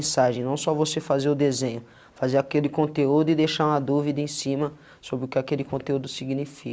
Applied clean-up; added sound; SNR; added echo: none; none; none; none.